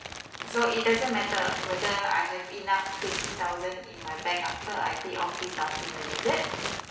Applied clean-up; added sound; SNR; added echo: none; Crumpling, crinkling; 6 dB; reverberation time 0.8 s.